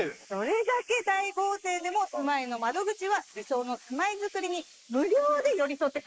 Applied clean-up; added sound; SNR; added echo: neural mask model Resemble Enhance denoiser.